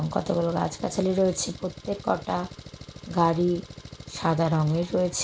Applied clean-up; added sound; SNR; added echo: none; Engine; 16 dB; none.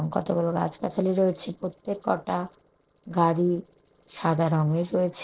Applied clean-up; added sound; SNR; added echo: neural separator model SepFormer DNS4.